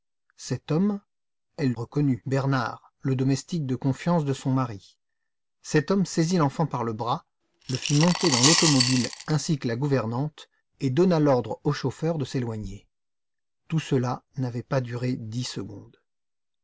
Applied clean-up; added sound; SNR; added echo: none; Coin (dropping) / Glass; 0 dB; none.